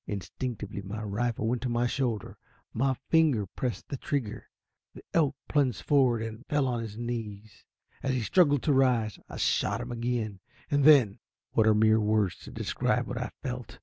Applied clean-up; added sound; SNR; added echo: none; none; none; none.